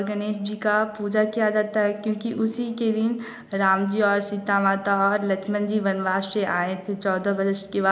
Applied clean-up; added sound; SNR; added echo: none; none; none; none.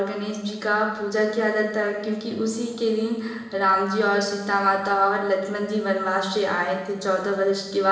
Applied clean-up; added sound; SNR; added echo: none; none; none; reverberation time 1.1 s.